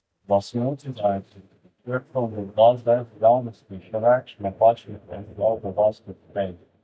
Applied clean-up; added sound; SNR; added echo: neural mask model DeepFilterNet 3.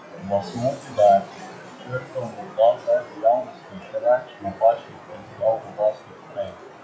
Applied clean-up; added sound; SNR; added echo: classical method WPE with log-MMSE.